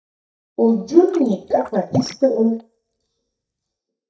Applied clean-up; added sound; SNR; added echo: neural mask model DeepFilterNet 3.